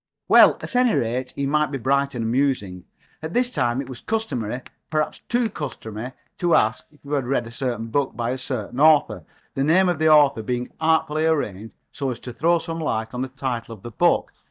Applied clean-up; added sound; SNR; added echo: neural mask model DeepFilterNet 3.